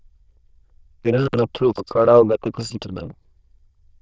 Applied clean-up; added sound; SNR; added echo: neural diffusion model UNIVERSE++.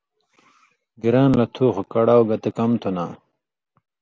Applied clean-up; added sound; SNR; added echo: none; none; none; none.